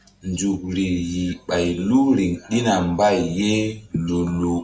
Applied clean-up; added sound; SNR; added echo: none; none; none; none.